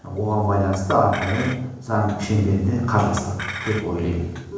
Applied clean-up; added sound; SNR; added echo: none; Chink, clink; 14 dB; reverberation time 1.0 s.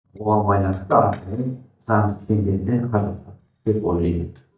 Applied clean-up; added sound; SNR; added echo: neural mask model DeepFilterNet 3.